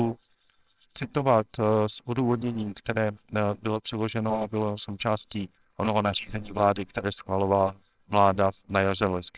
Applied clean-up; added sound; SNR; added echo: neural separator model SepFormer WHAMR!.